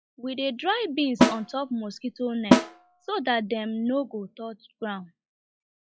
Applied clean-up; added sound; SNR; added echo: classical method log-MMSE.